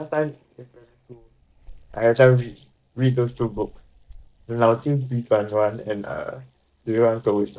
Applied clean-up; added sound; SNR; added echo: neural mask model DeepFilterNet 3.